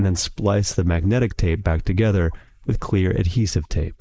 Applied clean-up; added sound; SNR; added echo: neural mask model Resemble Enhance denoiser.